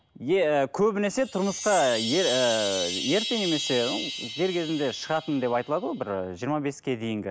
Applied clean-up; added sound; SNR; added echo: none; Chime; 9 dB; none.